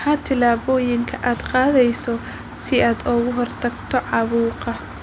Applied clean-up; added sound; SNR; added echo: none; none; none; none.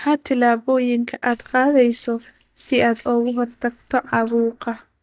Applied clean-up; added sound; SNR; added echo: neural mask model DeepFilterNet 3.